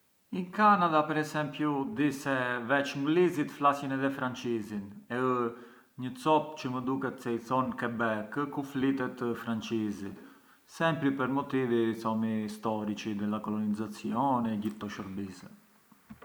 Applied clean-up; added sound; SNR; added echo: none; none; none; none.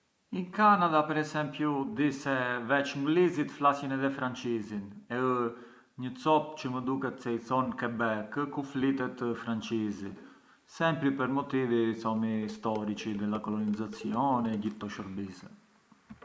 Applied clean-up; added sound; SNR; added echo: none; Dishes, pots, and pans; 18 dB; none.